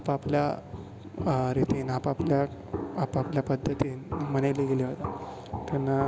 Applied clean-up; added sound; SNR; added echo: none; Walk, footsteps; 9 dB; none.